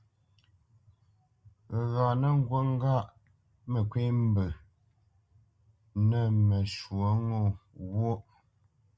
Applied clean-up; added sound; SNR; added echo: none; none; none; none.